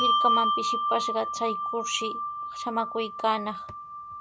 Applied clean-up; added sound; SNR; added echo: none; Bell; -3 dB; none.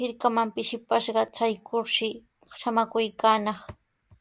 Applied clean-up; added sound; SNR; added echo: none; none; none; none.